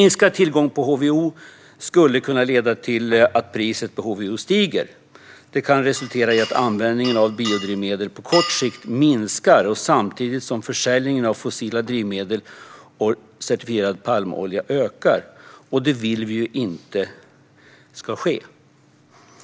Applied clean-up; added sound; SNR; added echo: none; Glass; 11 dB; none.